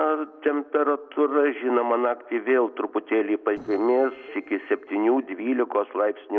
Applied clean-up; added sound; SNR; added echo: neural separator model SepFormer DNS4.